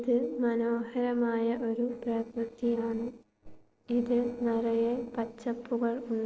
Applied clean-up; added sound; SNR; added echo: neural separator model SepFormer DNS4.